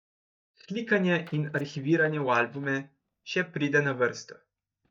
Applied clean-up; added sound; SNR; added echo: neural mask model DeepFilterNet 3.